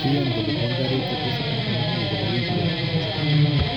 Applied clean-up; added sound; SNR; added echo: none; Guitar; -4 dB; none.